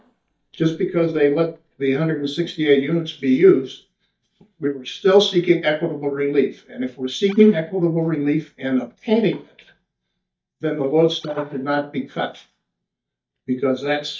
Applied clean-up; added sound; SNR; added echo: neural mask model DeepFilterNet 3.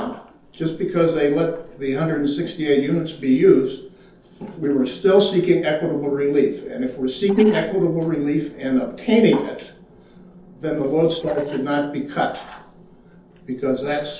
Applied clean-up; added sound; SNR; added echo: neural separator model SepFormer DNS4.